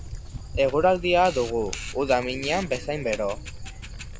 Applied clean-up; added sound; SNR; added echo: none; Camera + Dog; 11 dB; none.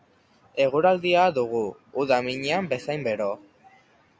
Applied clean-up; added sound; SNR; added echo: none; none; none; none.